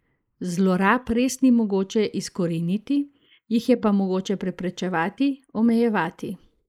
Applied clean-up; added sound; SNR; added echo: neural mask model Resemble Enhance denoiser.